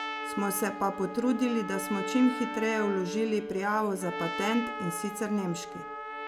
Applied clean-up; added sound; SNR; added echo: none; Bowed string instrument + Trumpet; 6 dB; none.